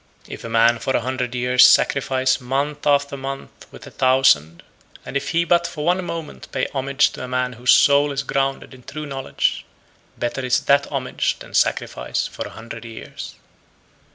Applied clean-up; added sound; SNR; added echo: none; none; none; none.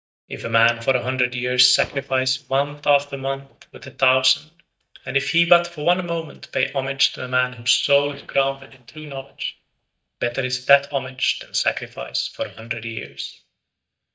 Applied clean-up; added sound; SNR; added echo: neural mask model DeepFilterNet 3.